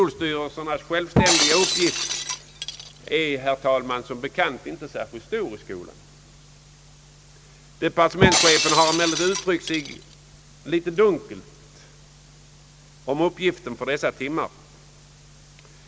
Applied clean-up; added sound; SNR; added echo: none; Shatter; 0 dB; none.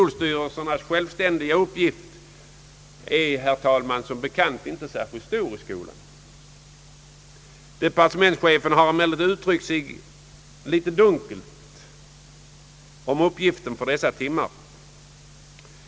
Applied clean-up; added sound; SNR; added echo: none; none; none; none.